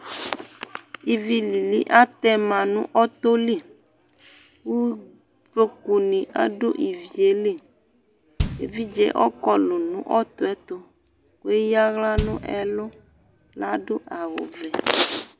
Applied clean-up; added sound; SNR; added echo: none; Bass drum; 11 dB; none.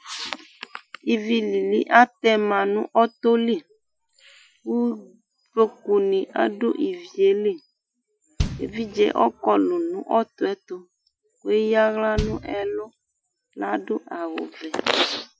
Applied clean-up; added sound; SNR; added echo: classical method Wiener filter.